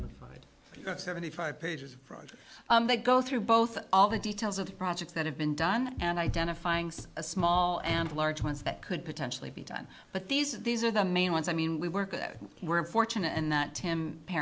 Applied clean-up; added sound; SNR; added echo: none; none; none; none.